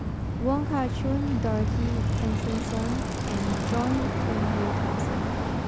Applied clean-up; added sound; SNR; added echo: none; Bicycle; -4 dB; none.